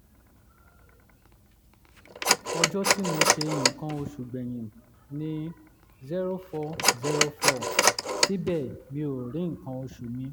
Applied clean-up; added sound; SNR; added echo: none; Telephone; -4 dB; none.